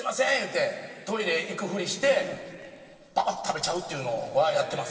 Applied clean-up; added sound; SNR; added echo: neural separator model SepFormer DNS4.